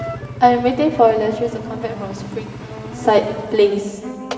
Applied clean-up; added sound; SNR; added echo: none; Engine; 12 dB; reverberation time 2.7 s.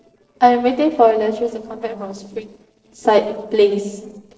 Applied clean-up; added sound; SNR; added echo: neural separator model SepFormer DNS4.